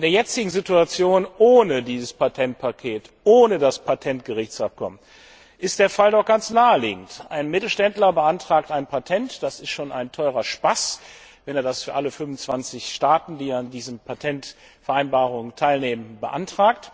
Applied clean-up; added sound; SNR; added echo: none; none; none; none.